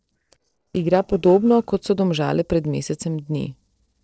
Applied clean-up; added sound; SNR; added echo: neural separator model SepFormer DNS4.